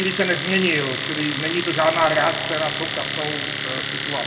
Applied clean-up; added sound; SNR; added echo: none; Domestic sounds, home sounds; 1 dB; reverberation time 0.7 s.